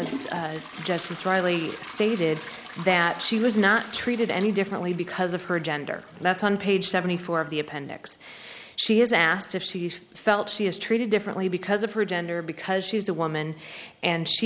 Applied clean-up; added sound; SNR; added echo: none; Trickle, dribble / Toilet flush / Hiss; 18 dB; none.